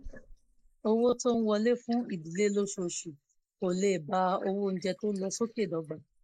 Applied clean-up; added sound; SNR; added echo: neural mask model Resemble Enhance denoiser.